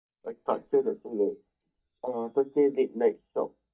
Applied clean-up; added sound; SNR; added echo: neural mask model DeepFilterNet 3.